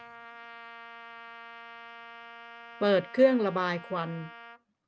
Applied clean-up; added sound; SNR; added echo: none; Trumpet; 16 dB; none.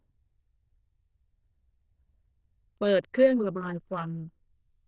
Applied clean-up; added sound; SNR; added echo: neural diffusion model UNIVERSE++.